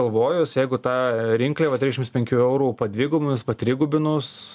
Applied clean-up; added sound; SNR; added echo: none; none; none; none.